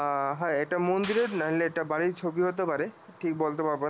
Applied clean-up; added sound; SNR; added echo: none; Clapping; 20 dB; none.